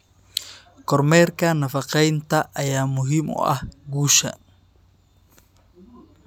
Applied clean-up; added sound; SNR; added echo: none; none; none; none.